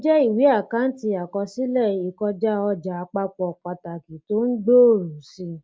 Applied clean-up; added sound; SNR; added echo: none; none; none; none.